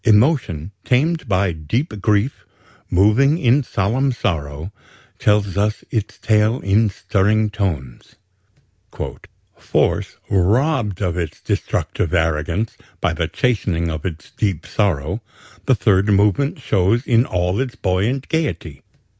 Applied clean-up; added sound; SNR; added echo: none; none; none; none.